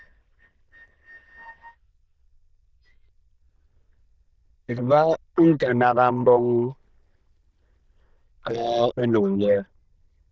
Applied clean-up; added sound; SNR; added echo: neural diffusion model UNIVERSE++.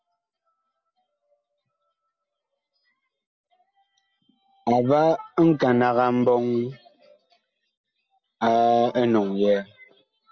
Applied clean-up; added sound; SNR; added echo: none; none; none; none.